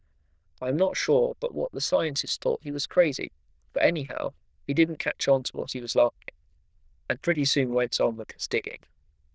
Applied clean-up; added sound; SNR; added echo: neural diffusion model UNIVERSE++.